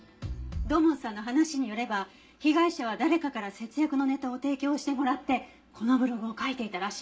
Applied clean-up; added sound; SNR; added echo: none; none; none; reverberation time 0.2 s.